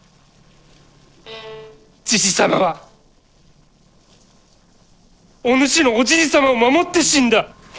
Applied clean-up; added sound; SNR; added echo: neural separator model SepFormer DNS4.